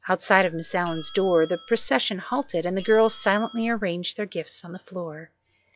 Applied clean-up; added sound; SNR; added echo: classical method log-MMSE.